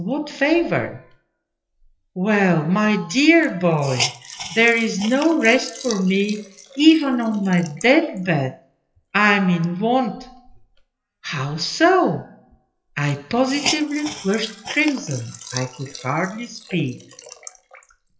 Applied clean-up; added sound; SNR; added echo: classical method WPE with log-MMSE.